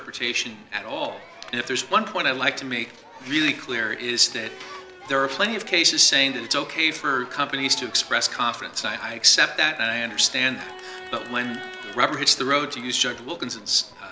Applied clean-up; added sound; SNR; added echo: none; Crowd; 18 dB; none.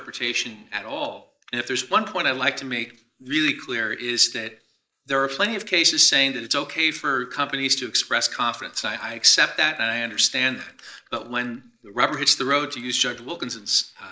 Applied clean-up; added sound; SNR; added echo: neural mask model Resemble Enhance denoiser.